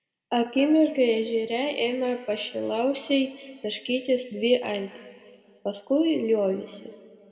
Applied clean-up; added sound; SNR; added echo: none; none; none; reverberation time 1.9 s.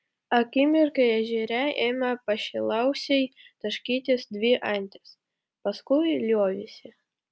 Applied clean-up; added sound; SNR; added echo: none; none; none; none.